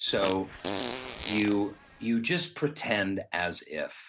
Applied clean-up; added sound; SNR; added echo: none; Fart; 7 dB; none.